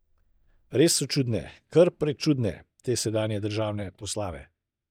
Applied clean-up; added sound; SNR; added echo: neural mask model DeepFilterNet 3.